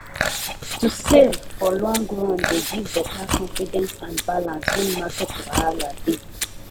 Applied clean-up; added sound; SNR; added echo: none; Chewing, mastication; 5 dB; none.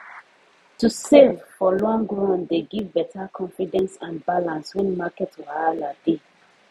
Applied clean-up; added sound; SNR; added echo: none; none; none; none.